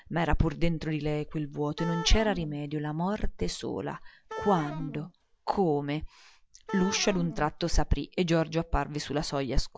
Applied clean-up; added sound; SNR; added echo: none; Wind instrument, woodwind instrument; 12 dB; none.